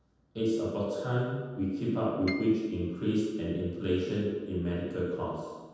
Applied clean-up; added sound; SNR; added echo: none; Piano; 16 dB; reverberation time 1.2 s.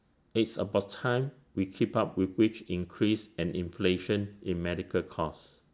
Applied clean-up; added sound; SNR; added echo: none; none; none; none.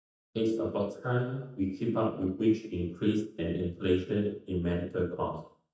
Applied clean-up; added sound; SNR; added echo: neural mask model DeepFilterNet 3.